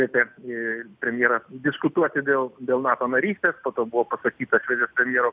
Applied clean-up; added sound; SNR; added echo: none; none; none; none.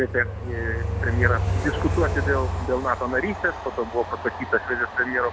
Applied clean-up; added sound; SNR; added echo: none; Train; 2 dB; none.